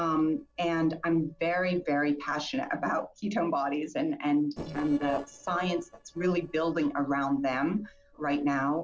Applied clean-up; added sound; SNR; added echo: neural separator model SepFormer DNS4.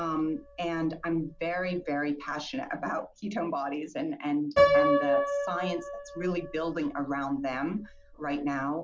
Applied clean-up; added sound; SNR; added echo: none; Piano; 1 dB; none.